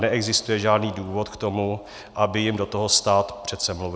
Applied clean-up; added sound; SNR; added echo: none; none; none; none.